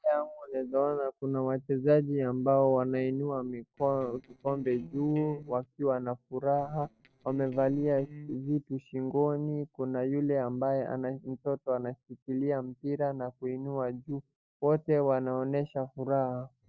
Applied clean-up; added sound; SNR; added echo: neural separator model SepFormer DNS4.